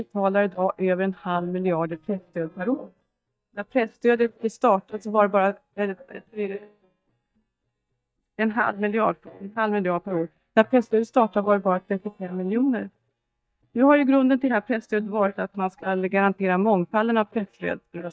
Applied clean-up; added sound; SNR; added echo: neural mask model DeepFilterNet 3.